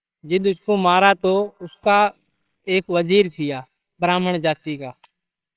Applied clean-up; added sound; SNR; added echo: neural separator model SepFormer WHAMR!.